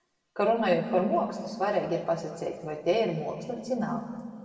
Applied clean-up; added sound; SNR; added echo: none; none; none; reverberation time 1.9 s.